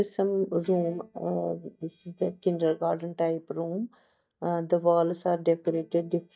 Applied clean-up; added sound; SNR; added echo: neural mask model DeepFilterNet 3.